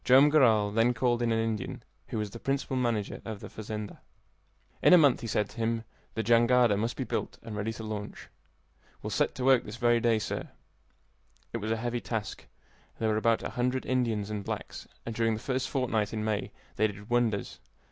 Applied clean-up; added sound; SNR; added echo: none; none; none; none.